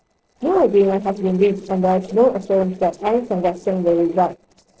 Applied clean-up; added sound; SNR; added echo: neural separator model SepFormer DNS4.